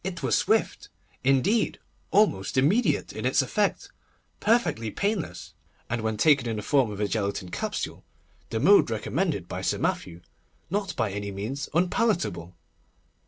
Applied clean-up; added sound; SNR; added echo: none; none; none; none.